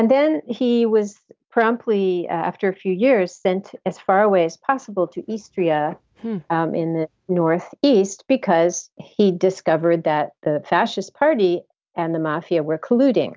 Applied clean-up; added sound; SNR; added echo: none; none; none; none.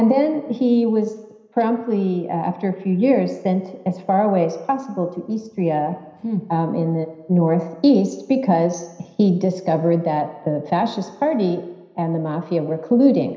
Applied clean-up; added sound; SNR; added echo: none; none; none; reverberation time 0.9 s.